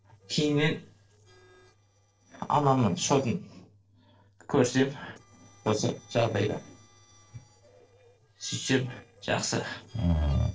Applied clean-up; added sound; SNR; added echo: neural separator model SepFormer DNS4.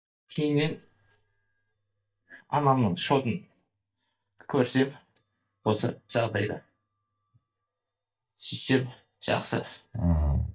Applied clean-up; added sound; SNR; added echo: neural mask model DeepFilterNet 3.